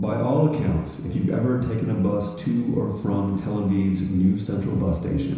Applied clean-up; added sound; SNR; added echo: none; none; none; reverberation time 1.0 s.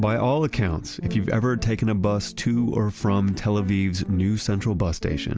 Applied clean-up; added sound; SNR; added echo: none; none; none; none.